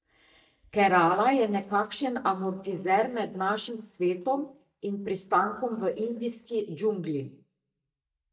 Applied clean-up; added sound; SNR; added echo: neural mask model DeepFilterNet 3.